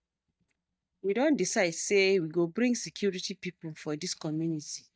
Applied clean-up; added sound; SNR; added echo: neural mask model DeepFilterNet 3.